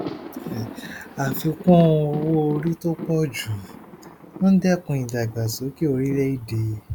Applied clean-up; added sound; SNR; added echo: none; Thunder; 14 dB; none.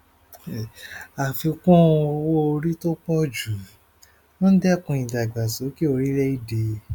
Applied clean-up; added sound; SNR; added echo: none; none; none; none.